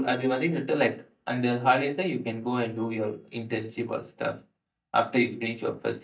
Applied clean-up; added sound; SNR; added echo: neural mask model DeepFilterNet 3.